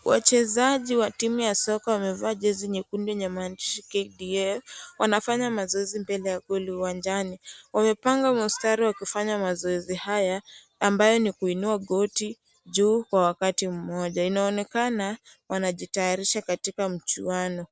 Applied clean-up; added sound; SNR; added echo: none; none; none; none.